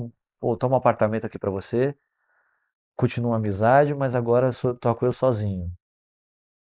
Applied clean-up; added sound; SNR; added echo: neural mask model Resemble Enhance denoiser.